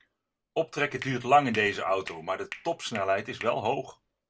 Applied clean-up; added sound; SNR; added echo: none; Hands; 18 dB; none.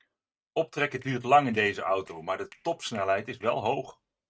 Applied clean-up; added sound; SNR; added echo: neural mask model RNNoise.